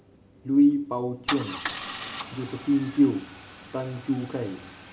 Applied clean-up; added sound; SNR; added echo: none; Idling / Engine starting / Car; 13 dB; none.